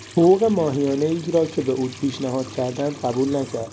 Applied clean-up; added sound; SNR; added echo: none; Trickle, dribble / Sink (filling or washing) / Water tap, faucet; 19 dB; none.